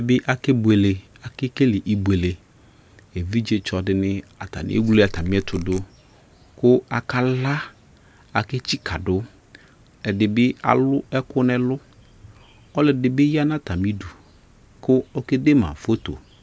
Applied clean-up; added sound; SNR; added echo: none; Squeak / Tools; 11 dB; none.